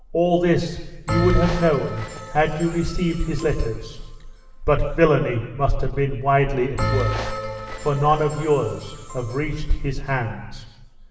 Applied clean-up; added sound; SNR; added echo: none; Bell; 10 dB; reverberation time 1.2 s.